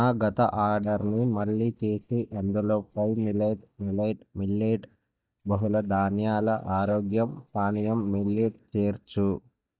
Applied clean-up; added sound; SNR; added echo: neural mask model DeepFilterNet 3.